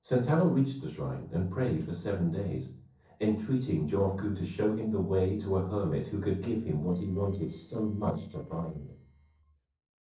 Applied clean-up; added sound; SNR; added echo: neural separator model SepFormer DNS4.